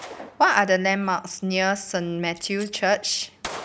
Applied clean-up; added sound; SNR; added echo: none; Gunshot, gunfire; 18 dB; none.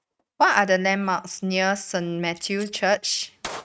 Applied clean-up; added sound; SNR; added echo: neural mask model RNNoise.